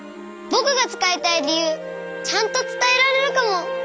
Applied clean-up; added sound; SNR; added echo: none; none; none; none.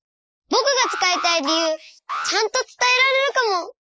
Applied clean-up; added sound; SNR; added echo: neural mask model Resemble Enhance denoiser.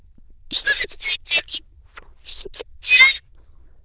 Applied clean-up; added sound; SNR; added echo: neural diffusion model UNIVERSE++.